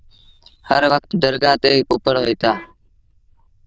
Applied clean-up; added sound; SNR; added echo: neural diffusion model UNIVERSE++.